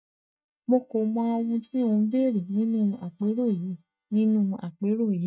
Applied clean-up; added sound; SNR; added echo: neural mask model DeepFilterNet 3.